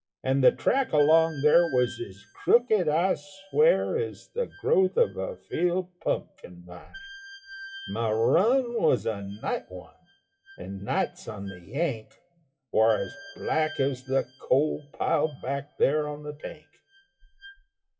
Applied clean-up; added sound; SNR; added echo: classical method WPE with log-MMSE.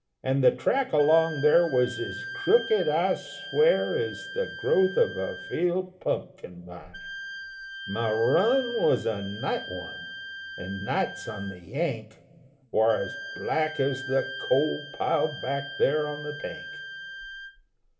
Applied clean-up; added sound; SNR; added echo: none; Wind instrument, woodwind instrument; 12 dB; reverberation time 1.7 s.